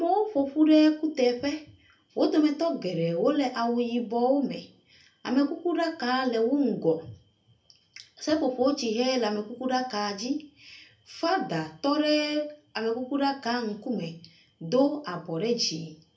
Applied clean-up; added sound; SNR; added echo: none; none; none; reverberation time 0.3 s.